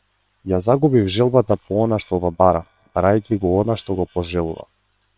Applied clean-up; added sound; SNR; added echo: neural separator model SepFormer WHAM!.